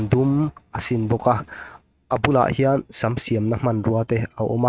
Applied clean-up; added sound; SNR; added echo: neural mask model RNNoise.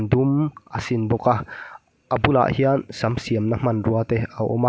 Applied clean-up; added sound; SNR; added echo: none; none; none; none.